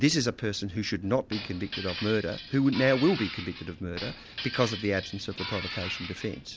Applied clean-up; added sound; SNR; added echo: none; Glass; 10 dB; none.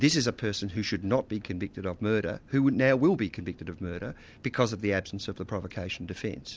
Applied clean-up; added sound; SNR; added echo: none; none; none; none.